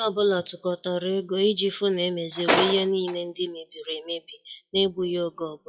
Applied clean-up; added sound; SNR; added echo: classical method WPE with log-MMSE.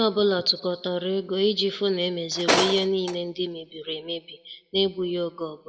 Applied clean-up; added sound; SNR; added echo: none; Tools; 2 dB; reverberation time 0.6 s.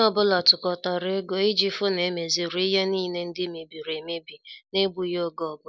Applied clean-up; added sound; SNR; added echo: none; none; none; none.